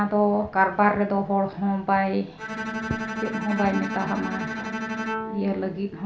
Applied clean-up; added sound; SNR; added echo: none; Bowed string instrument; 8 dB; reverberation time 0.4 s.